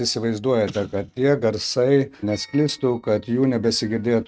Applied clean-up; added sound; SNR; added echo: neural mask model RNNoise.